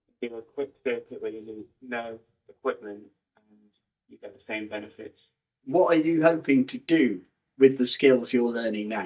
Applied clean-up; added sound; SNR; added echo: neural mask model DeepFilterNet 3.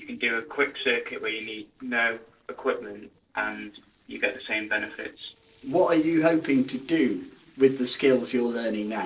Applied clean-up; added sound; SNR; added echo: neural separator model SepFormer DNS4.